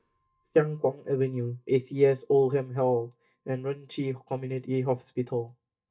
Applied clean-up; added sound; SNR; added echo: neural mask model DeepFilterNet 3.